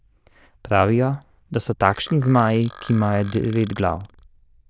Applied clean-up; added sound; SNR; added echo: neural diffusion model UNIVERSE++.